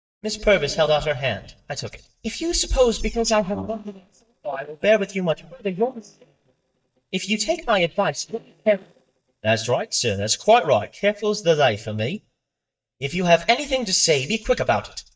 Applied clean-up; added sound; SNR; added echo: neural mask model DeepFilterNet 3.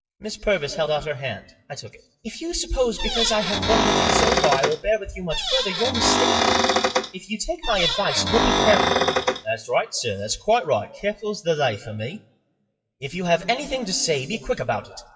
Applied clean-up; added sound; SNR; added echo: classical method WPE with log-MMSE.